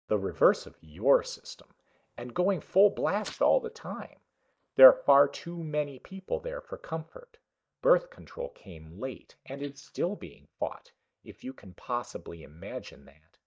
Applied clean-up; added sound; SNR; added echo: neural mask model DeepFilterNet 3.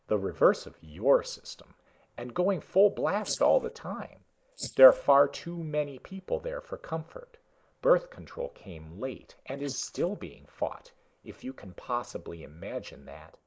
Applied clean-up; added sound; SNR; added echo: neural mask model Resemble Enhance denoiser.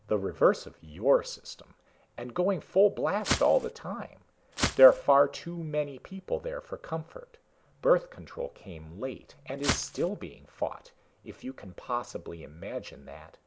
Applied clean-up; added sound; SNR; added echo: none; Walk, footsteps; 3 dB; none.